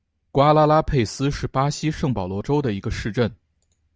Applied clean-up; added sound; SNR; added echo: none; none; none; none.